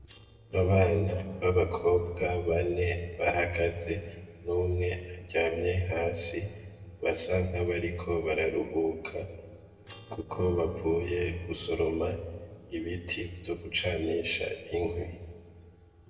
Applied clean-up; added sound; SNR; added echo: neural separator model SepFormer DNS4.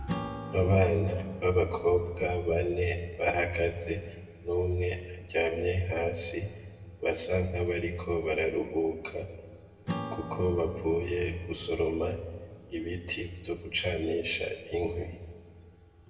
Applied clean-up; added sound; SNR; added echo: none; Acoustic guitar / Strum; 14 dB; reverberation time 1.6 s.